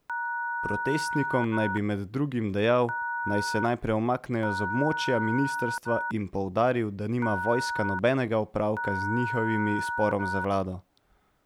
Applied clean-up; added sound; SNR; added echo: none; Telephone; 5 dB; none.